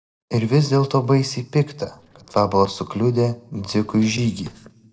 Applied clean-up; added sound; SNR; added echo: neural separator model SepFormer DNS4.